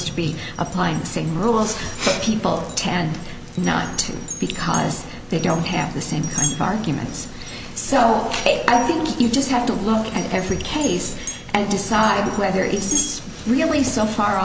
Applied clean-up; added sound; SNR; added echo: none; Glass; 12 dB; none.